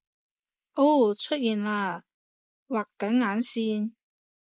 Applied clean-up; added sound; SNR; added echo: neural mask model Resemble Enhance denoiser.